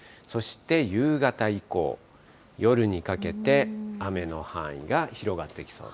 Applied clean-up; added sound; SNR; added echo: none; none; none; none.